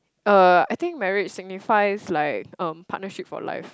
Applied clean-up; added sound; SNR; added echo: none; none; none; none.